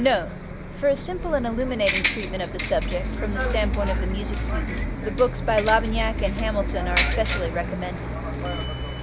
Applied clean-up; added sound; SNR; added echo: none; Bus; 0 dB; none.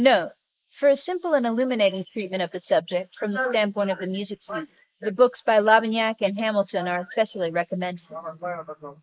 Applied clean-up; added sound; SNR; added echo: neural mask model Resemble Enhance denoiser.